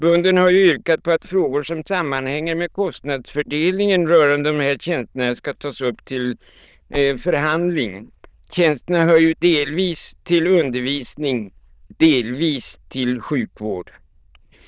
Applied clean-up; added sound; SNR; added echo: neural diffusion model UNIVERSE++.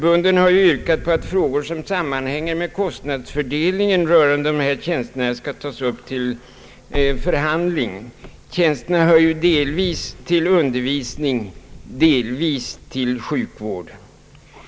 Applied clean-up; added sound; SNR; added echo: none; Wind / Car; 14 dB; none.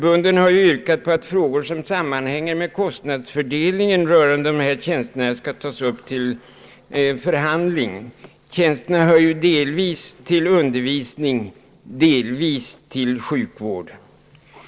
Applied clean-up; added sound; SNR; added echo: neural separator model SepFormer DNS4.